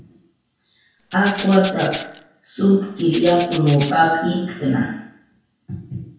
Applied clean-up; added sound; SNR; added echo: none; Rattle (instrument); 10 dB; reverberation time 0.6 s.